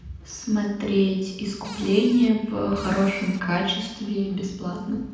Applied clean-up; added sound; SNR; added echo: none; Cupboard open or close; 18 dB; reverberation time 0.9 s.